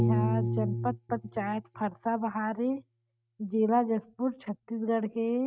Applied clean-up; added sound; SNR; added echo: neural mask model RNNoise.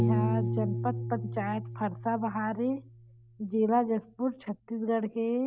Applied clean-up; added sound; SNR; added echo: none; Piano; 3 dB; none.